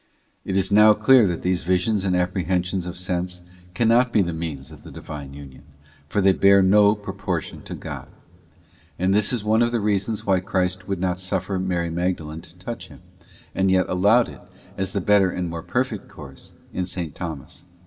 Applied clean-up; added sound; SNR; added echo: none; none; none; reverberation time 1.7 s.